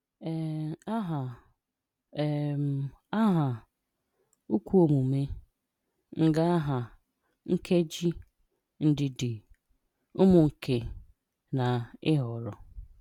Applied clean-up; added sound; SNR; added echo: none; none; none; none.